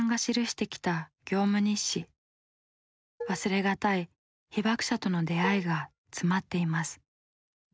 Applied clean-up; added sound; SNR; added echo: neural mask model RNNoise.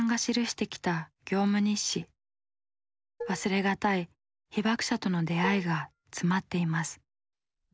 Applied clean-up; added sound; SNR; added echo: none; Dishes, pots, and pans; 13 dB; none.